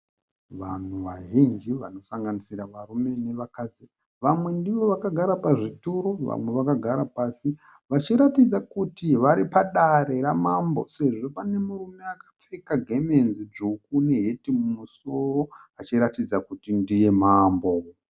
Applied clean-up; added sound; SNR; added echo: none; none; none; none.